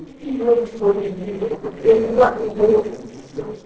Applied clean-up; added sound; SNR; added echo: neural separator model SepFormer DNS4.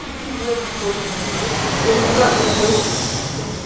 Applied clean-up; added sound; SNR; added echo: none; Fixed-wing aircraft, airplane; -2 dB; reverberation time 0.7 s.